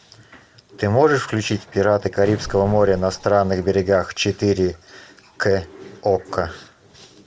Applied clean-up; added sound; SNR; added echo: none; Explosion; 18 dB; none.